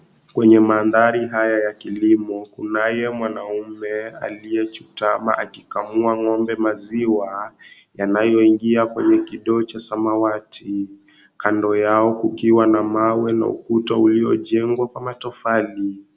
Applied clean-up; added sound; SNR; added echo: none; none; none; none.